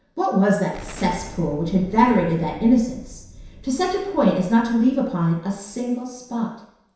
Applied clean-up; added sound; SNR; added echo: none; Explosion; 19 dB; reverberation time 0.7 s.